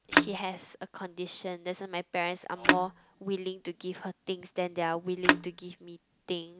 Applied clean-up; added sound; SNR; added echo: none; Telephone; -5 dB; none.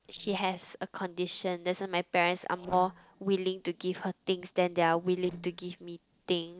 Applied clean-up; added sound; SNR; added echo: neural separator model SepFormer DNS4.